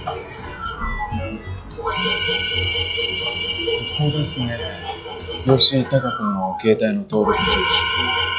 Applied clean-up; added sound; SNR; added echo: classical method log-MMSE.